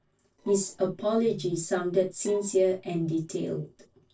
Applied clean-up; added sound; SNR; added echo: neural separator model SepFormer DNS4.